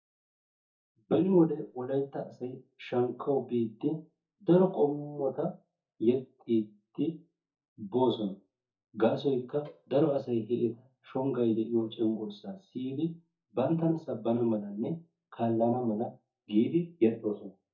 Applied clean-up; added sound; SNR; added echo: neural mask model DeepFilterNet 3.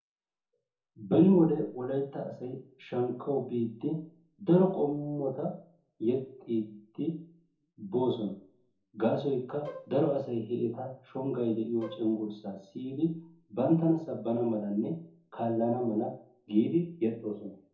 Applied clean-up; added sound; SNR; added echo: none; Bowed string instrument; 16 dB; reverberation time 0.5 s.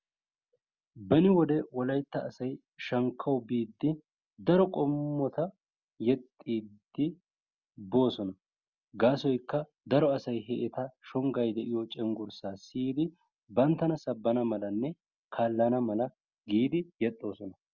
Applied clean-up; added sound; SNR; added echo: none; none; none; none.